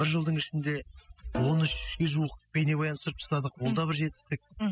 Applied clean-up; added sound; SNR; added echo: classical method spectral subtraction.